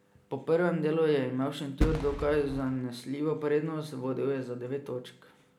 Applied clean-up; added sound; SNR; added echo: none; Fireworks; 3 dB; none.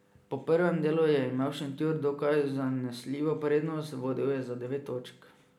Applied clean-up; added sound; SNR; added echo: none; none; none; none.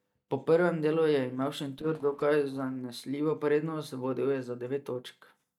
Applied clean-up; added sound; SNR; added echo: neural mask model DeepFilterNet 3.